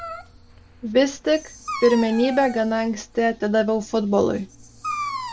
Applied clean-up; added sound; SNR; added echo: none; Dog; 12 dB; none.